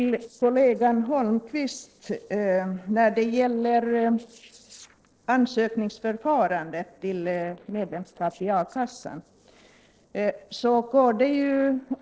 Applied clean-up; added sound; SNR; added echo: neural separator model SepFormer DNS4.